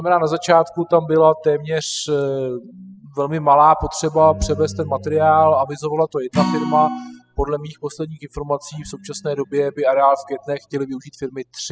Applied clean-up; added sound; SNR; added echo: classical method spectral subtraction.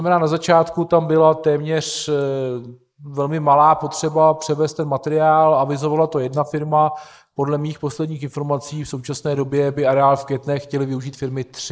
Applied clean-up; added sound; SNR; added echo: neural mask model Resemble Enhance denoiser.